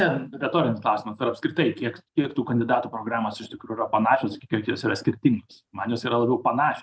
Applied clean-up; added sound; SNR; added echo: none; none; none; none.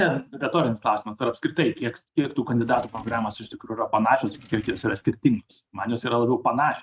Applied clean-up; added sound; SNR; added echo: neural mask model RNNoise.